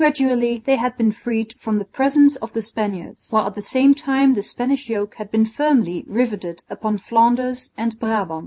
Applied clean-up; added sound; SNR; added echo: none; none; none; none.